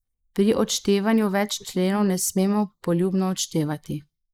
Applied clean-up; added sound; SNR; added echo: neural mask model Resemble Enhance denoiser.